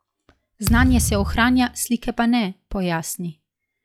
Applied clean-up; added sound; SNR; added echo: classical method log-MMSE.